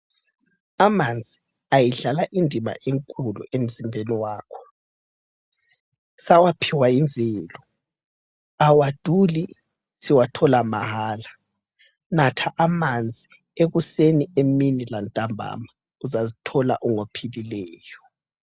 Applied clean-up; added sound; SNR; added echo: none; none; none; none.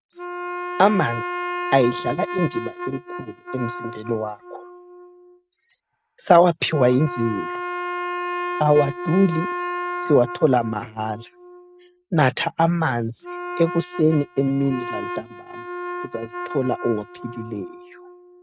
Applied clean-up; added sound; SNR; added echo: neural mask model RNNoise.